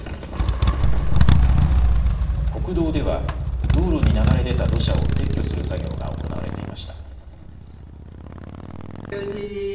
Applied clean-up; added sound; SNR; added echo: none; Motorcycle; -4 dB; reverberation time 0.9 s.